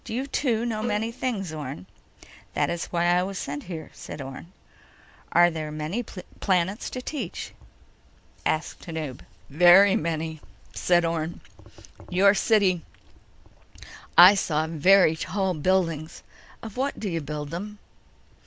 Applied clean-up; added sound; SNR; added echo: none; Bowed string instrument; 11 dB; none.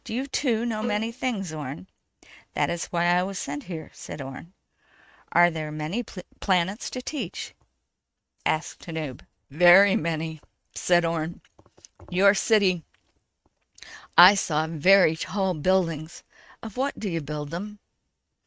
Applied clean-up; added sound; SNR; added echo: neural mask model RNNoise.